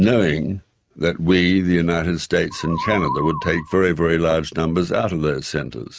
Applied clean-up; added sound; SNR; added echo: neural mask model RNNoise.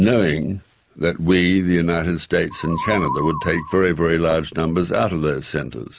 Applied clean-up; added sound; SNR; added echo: none; Musical instrument; 8 dB; none.